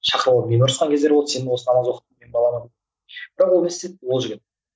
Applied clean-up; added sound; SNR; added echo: none; none; none; none.